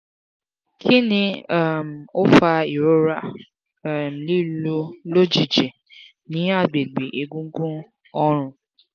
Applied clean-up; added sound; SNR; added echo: none; none; none; none.